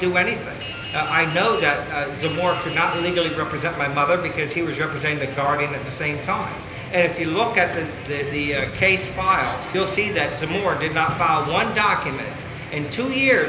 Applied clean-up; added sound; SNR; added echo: none; Drip; 13 dB; reverberation time 0.8 s.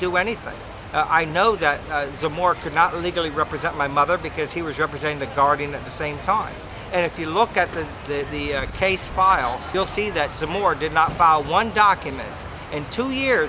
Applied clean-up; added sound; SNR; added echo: none; none; none; none.